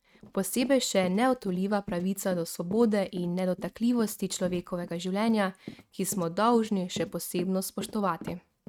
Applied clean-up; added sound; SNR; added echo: neural mask model RNNoise.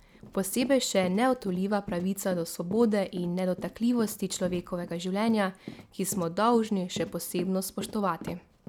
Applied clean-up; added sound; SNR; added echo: none; Run; 15 dB; none.